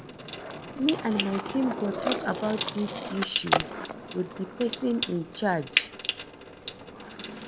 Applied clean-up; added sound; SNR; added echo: none; Skateboard + Trickle, dribble / Sink (filling or washing) / Water tap, faucet; 2 dB; none.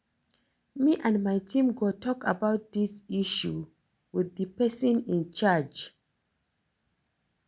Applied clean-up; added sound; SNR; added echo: none; none; none; none.